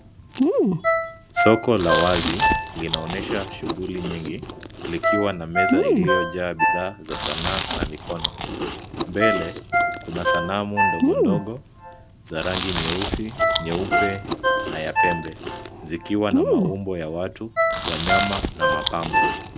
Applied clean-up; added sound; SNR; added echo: none; Chewing, mastication + Ringtone; -4 dB; none.